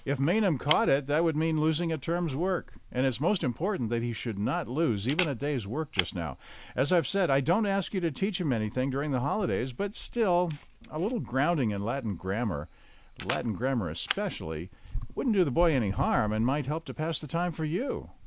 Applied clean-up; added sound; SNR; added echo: none; Camera; 12 dB; none.